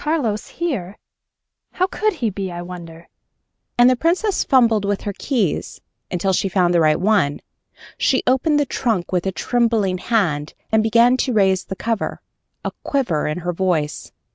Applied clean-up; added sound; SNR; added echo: none; none; none; none.